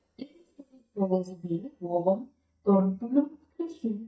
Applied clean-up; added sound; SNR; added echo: neural mask model DeepFilterNet 3.